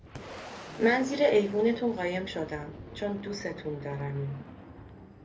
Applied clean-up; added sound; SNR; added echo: none; Boom; 14 dB; reverberation time 0.3 s.